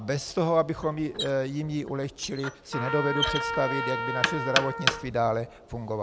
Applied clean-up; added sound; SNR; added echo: none; Knock + Trumpet; 3 dB; none.